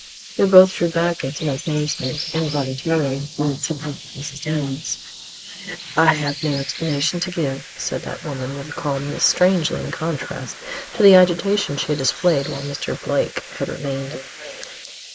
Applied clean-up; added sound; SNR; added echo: neural mask model Resemble Enhance denoiser.